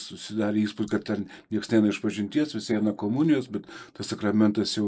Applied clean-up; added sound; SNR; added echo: neural mask model Resemble Enhance denoiser.